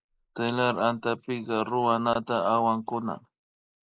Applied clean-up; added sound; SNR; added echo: neural mask model Resemble Enhance denoiser.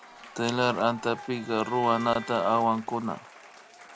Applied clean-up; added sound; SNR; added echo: none; Bowed string instrument + Applause / Crowd / Cheering; 17 dB; none.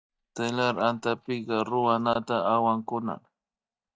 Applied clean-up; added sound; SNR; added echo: neural mask model DeepFilterNet 3.